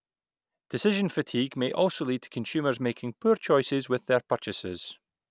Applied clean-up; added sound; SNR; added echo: none; none; none; none.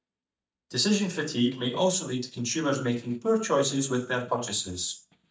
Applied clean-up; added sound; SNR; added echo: neural mask model DeepFilterNet 3.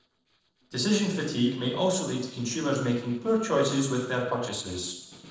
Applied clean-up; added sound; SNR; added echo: neural separator model SepFormer DNS4.